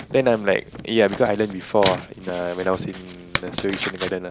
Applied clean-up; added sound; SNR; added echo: none; Tearing; 11 dB; none.